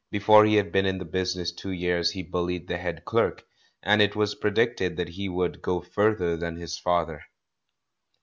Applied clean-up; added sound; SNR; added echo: none; none; none; none.